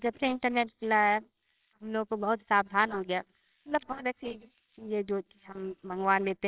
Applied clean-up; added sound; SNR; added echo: neural separator model SepFormer WHAMR!.